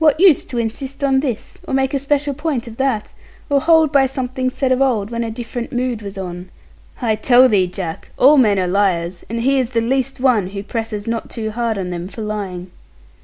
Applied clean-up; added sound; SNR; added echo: none; none; none; none.